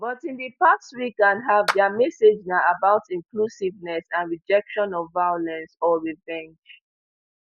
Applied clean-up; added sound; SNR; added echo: none; Clapping; 10 dB; none.